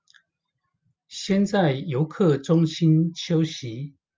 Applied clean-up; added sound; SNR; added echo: none; none; none; none.